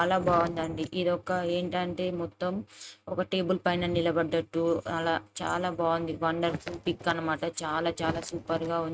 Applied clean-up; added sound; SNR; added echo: neural mask model RNNoise.